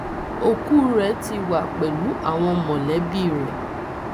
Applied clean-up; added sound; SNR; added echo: none; Aircraft; 6 dB; none.